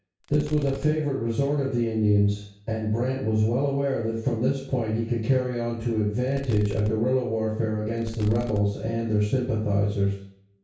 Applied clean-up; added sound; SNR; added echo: none; Fireworks; 14 dB; reverberation time 0.6 s.